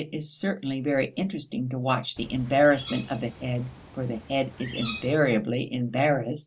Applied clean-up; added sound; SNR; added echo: none; Bird; 15 dB; none.